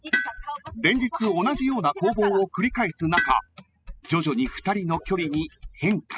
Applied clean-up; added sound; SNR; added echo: classical method spectral subtraction.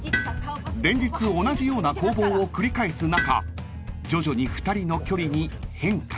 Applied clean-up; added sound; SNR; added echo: none; Tools; 12 dB; none.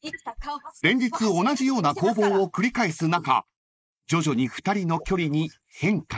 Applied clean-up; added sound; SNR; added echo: neural mask model Resemble Enhance denoiser.